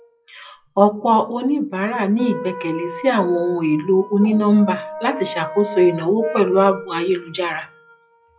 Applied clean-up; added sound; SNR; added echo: classical method WPE with log-MMSE.